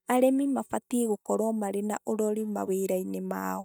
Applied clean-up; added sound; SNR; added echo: neural mask model DeepFilterNet 3.